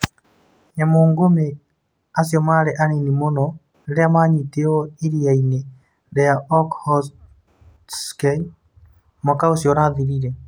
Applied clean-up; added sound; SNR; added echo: none; none; none; none.